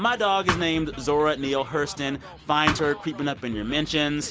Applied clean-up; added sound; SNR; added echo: none; Thump, thud; 3 dB; none.